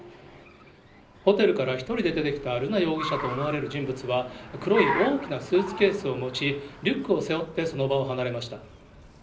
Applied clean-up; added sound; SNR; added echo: none; Car; 11 dB; reverberation time 0.5 s.